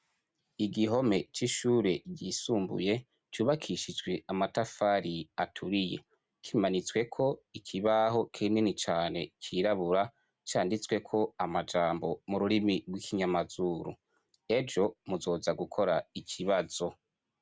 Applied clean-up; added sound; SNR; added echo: none; none; none; none.